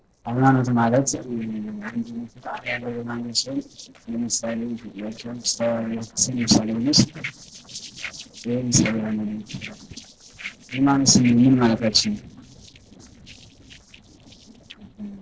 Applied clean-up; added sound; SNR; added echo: neural separator model SepFormer DNS4.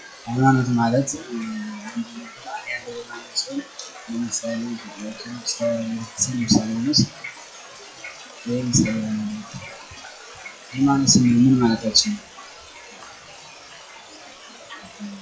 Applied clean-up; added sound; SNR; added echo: classical method WPE with log-MMSE.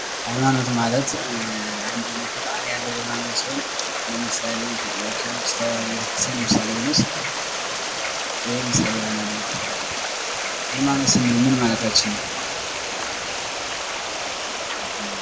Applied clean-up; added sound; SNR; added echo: none; Stream; 1 dB; reverberation time 1.3 s.